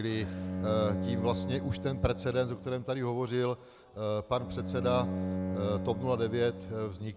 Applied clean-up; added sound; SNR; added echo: none; Bowed string instrument; 5 dB; none.